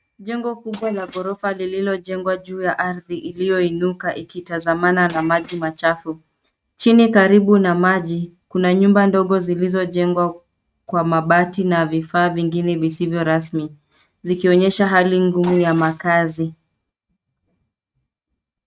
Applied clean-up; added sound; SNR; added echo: neural mask model RNNoise.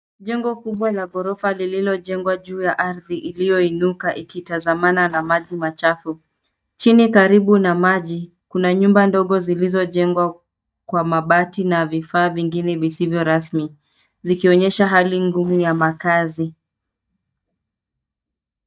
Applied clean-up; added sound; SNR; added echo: neural mask model DeepFilterNet 3.